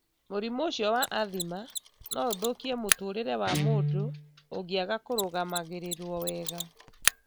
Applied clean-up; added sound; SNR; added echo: none; Mechanisms + Guitar; 1 dB; none.